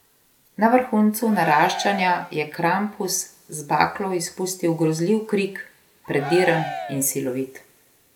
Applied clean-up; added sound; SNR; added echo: none; Cheering; 9 dB; none.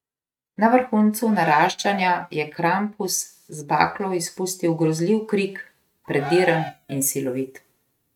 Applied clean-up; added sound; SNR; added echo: neural mask model RNNoise.